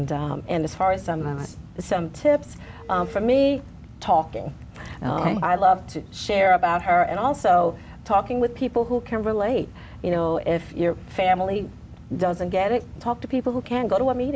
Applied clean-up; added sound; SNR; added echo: none; none; none; none.